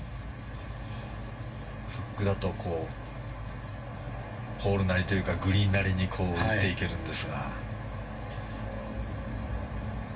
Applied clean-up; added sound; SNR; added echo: none; Boom; 16 dB; reverberation time 0.2 s.